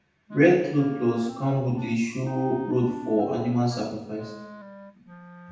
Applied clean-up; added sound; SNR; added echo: none; Wind instrument, woodwind instrument; 17 dB; reverberation time 0.8 s.